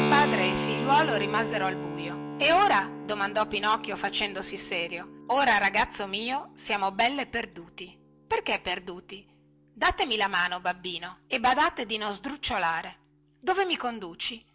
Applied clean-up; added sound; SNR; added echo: none; Keyboard (musical); 8 dB; none.